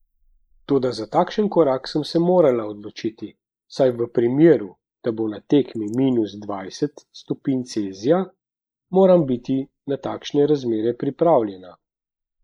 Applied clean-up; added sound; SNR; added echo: neural mask model Resemble Enhance denoiser.